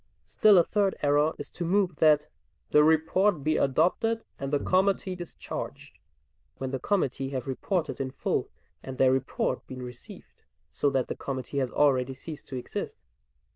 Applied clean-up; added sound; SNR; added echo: neural diffusion model UNIVERSE++.